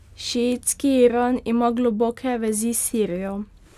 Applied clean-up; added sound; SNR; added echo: none; none; none; none.